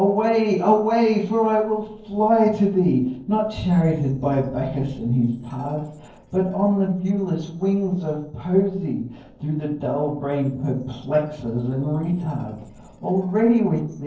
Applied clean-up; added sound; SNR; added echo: neural separator model SepFormer DNS4.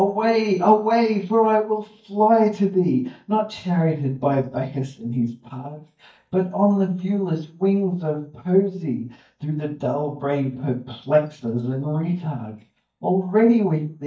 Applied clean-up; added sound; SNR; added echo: neural mask model DeepFilterNet 3.